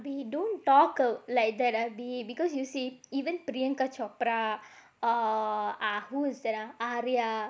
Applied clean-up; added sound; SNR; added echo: none; none; none; none.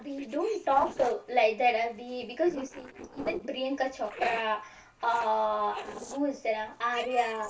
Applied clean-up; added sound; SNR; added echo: neural separator model SepFormer DNS4.